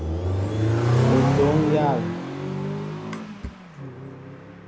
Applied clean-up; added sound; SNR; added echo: none; Accelerating, revving, vroom; -4 dB; none.